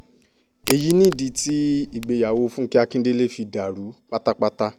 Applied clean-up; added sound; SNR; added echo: none; Crack; 12 dB; none.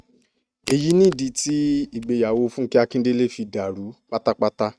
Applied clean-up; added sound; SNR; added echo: neural mask model RNNoise.